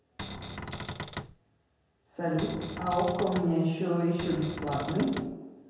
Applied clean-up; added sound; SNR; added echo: none; Cupboard open or close; 8 dB; reverberation time 1.2 s.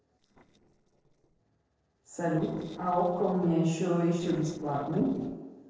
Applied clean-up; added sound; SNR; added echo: neural separator model SepFormer DNS4.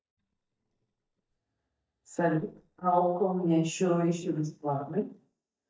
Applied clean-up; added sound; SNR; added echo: neural mask model DeepFilterNet 3.